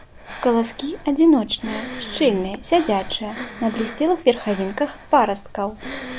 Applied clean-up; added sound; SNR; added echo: none; Breathing; 14 dB; none.